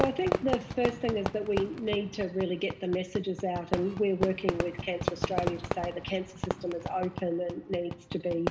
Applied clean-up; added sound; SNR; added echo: none; Fireworks; 4 dB; reverberation time 1.5 s.